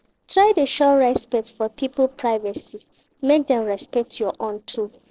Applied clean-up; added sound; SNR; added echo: neural separator model SepFormer DNS4.